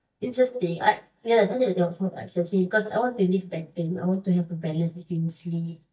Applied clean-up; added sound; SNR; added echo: neural mask model DeepFilterNet 3.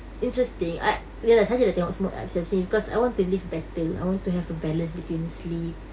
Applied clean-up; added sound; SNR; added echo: none; none; none; none.